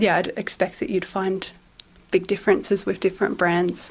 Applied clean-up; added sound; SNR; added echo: none; none; none; none.